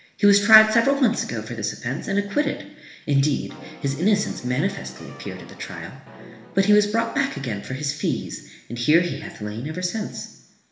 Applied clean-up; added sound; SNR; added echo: none; Brass instrument; 20 dB; reverberation time 0.9 s.